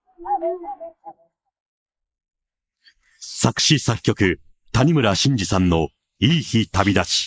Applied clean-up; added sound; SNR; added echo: neural mask model Resemble Enhance denoiser.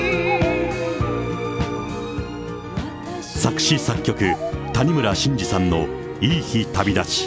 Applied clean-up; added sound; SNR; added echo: none; Bird vocalization, bird call, bird song; 13 dB; none.